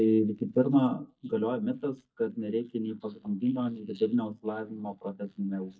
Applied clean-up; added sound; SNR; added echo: neural mask model DeepFilterNet 3.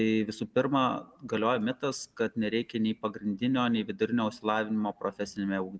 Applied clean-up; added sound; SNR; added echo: none; none; none; none.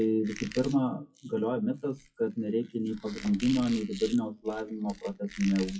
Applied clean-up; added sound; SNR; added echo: classical method WPE with log-MMSE.